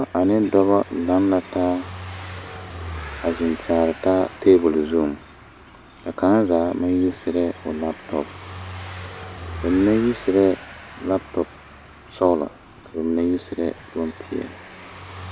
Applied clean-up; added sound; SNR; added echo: none; Car passing by / Engine; 16 dB; none.